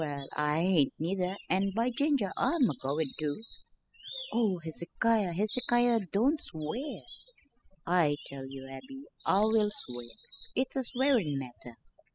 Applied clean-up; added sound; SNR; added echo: classical method spectral subtraction.